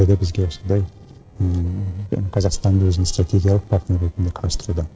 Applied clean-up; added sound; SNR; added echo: neural separator model SepFormer DNS4.